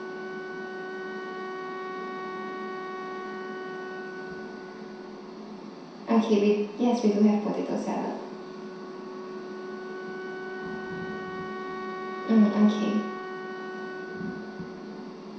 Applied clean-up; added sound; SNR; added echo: none; Wind instrument, woodwind instrument; 8 dB; reverberation time 0.7 s.